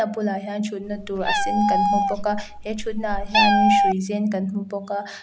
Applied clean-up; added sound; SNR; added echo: none; Meow; -4 dB; none.